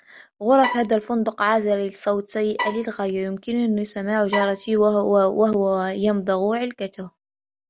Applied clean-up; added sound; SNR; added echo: none; Bowed string instrument; 9 dB; none.